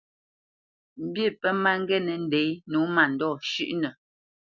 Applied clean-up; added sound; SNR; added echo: none; none; none; none.